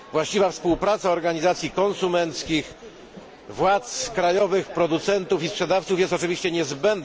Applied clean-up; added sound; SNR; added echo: none; none; none; none.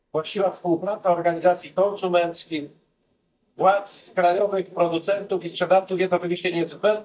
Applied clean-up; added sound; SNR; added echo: neural mask model DeepFilterNet 3.